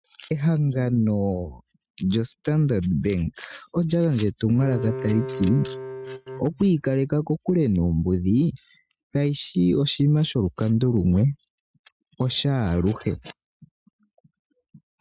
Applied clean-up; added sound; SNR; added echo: neural mask model RNNoise.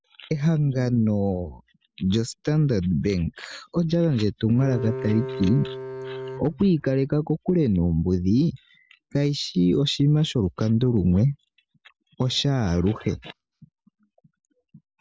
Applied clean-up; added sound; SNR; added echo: none; Bowed string instrument; 9 dB; none.